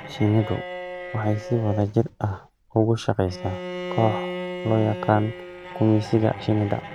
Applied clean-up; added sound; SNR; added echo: none; Bowed string instrument; 10 dB; none.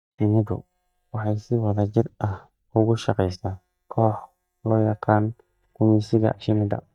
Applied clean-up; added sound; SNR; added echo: neural mask model DeepFilterNet 3.